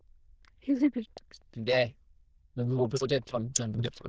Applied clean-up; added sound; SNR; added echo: neural diffusion model UNIVERSE++.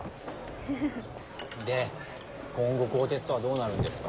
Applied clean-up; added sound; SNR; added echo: none; Car; 12 dB; none.